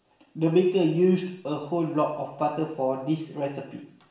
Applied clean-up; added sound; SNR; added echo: none; none; none; reverberation time 0.7 s.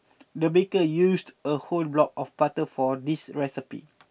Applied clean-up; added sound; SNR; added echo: none; none; none; none.